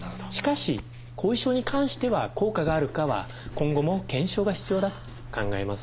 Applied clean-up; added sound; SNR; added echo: none; Writing; 11 dB; none.